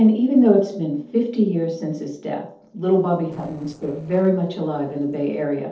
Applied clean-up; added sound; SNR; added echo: neural separator model SepFormer DNS4.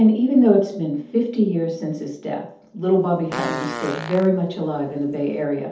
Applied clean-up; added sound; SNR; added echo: none; Fart; 12 dB; reverberation time 0.6 s.